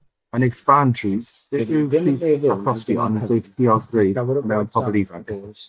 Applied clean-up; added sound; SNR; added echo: neural mask model DeepFilterNet 3.